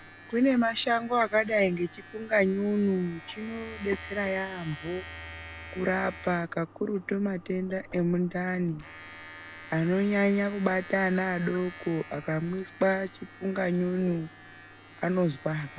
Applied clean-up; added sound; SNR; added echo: none; Domestic sounds, home sounds; 15 dB; none.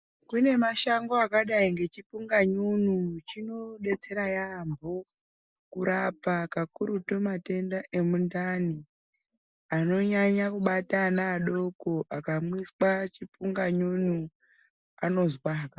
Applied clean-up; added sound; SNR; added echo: none; none; none; none.